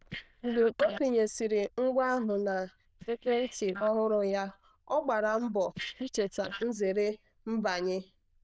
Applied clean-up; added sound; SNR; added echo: neural diffusion model UNIVERSE++.